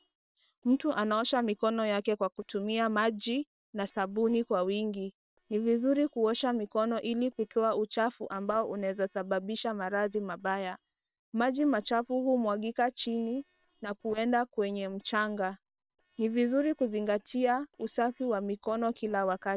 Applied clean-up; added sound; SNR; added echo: neural separator model SepFormer WHAM!.